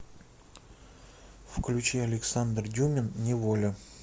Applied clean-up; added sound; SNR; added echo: none; none; none; none.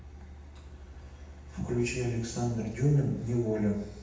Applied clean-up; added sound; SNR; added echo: none; Truck; 15 dB; reverberation time 0.8 s.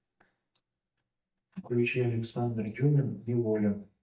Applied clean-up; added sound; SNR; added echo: neural mask model DeepFilterNet 3.